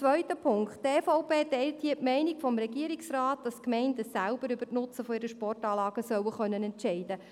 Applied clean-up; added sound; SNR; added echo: none; none; none; none.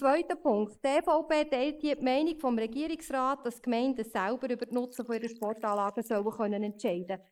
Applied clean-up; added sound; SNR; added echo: neural mask model Resemble Enhance denoiser.